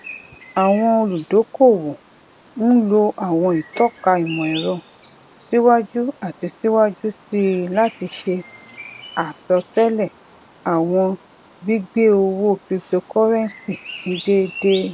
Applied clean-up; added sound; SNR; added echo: none; Bird vocalization, bird call, bird song; 20 dB; none.